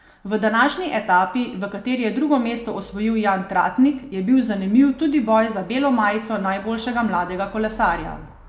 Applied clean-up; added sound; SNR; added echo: none; none; none; none.